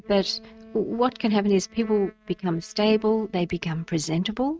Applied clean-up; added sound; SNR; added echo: neural mask model RNNoise.